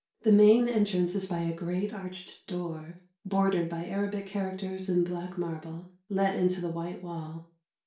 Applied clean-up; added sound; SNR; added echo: none; none; none; reverberation time 0.3 s.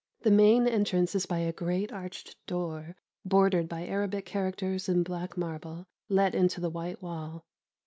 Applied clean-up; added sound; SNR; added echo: none; none; none; none.